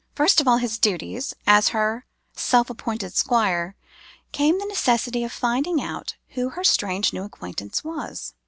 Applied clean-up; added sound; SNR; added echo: none; none; none; none.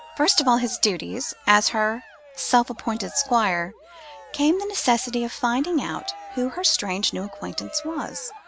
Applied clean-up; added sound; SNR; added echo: none; Cheering; 19 dB; none.